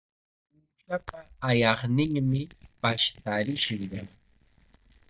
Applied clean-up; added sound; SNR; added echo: neural mask model DeepFilterNet 3.